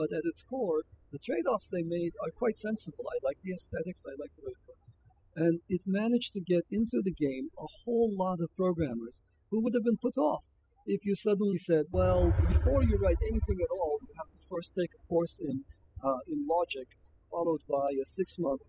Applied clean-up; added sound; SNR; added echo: classical method spectral subtraction.